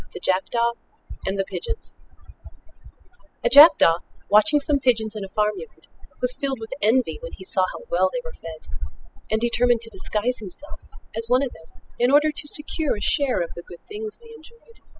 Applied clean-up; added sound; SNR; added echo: classical method spectral subtraction.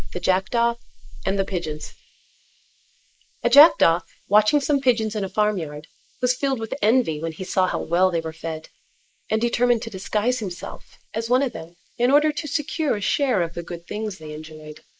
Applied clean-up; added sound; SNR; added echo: neural mask model Resemble Enhance denoiser.